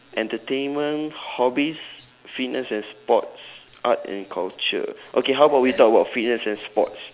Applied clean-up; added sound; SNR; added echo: none; none; none; none.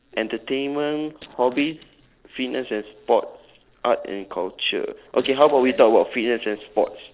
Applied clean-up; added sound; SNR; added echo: neural separator model SepFormer DNS4.